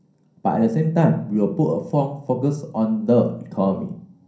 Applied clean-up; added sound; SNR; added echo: none; none; none; reverberation time 0.6 s.